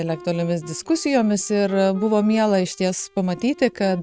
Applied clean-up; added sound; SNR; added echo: neural mask model RNNoise.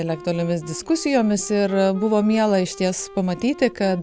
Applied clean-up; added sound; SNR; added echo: none; Wind instrument, woodwind instrument; 19 dB; none.